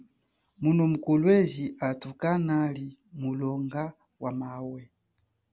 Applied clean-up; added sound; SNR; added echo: none; none; none; none.